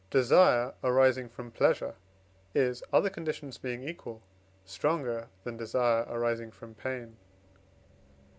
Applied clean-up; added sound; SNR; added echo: none; none; none; none.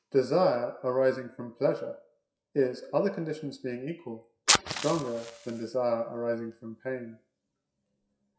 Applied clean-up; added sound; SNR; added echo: classical method WPE with log-MMSE.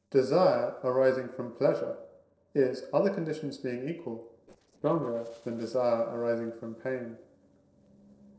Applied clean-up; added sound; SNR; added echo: neural separator model SepFormer DNS4.